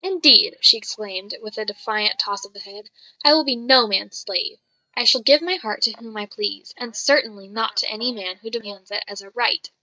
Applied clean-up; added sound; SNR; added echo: neural mask model DeepFilterNet 3.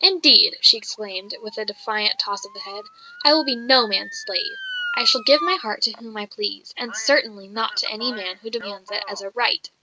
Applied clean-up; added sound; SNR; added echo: none; Motor vehicle (road) / Siren; 14 dB; none.